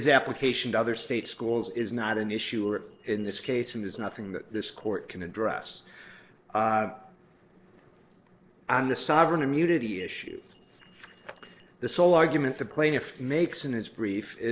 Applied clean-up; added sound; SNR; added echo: neural separator model SepFormer DNS4.